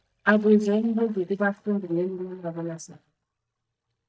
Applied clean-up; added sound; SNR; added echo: neural mask model DeepFilterNet 3.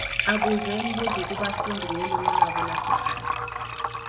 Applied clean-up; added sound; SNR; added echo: none; Liquid; -4 dB; reverberation time 0.4 s.